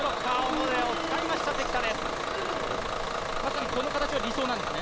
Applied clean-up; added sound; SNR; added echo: none; Bus / Engine; 0 dB; none.